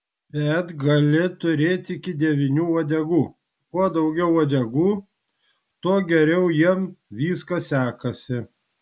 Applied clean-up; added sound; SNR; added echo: none; none; none; none.